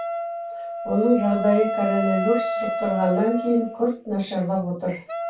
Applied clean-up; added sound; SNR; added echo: none; Wind instrument, woodwind instrument; 5 dB; reverberation time 0.2 s.